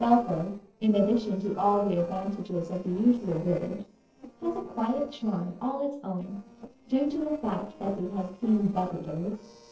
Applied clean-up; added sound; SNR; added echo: neural separator model SepFormer DNS4.